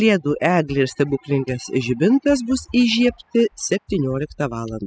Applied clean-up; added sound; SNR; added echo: classical method spectral subtraction.